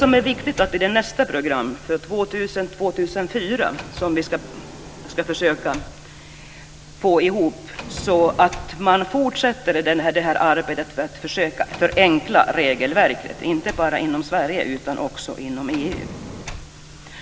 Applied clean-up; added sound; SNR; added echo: none; Sliding door; 18 dB; none.